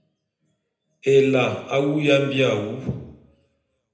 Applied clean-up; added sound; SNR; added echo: none; none; none; reverberation time 0.8 s.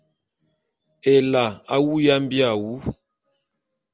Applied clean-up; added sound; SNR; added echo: none; none; none; none.